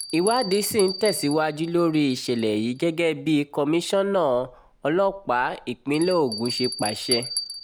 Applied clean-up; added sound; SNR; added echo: none; Bell; 12 dB; none.